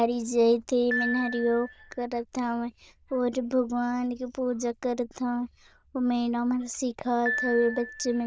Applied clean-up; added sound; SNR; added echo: neural diffusion model UNIVERSE++.